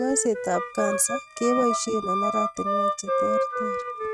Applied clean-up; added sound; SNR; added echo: neural mask model RNNoise.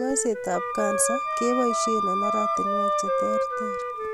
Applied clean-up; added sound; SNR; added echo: none; Wind instrument, woodwind instrument + Wind instrument, woodwind instrument; -3 dB; none.